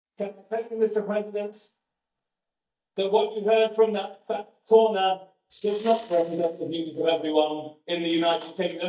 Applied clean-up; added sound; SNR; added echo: neural mask model DeepFilterNet 3.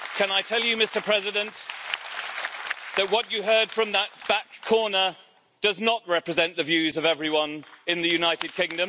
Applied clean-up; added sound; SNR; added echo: none; none; none; none.